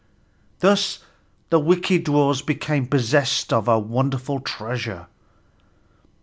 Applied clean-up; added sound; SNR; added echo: none; none; none; none.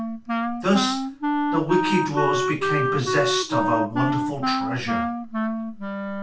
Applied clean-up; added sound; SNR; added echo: none; Wind instrument, woodwind instrument; -1 dB; reverberation time 0.3 s.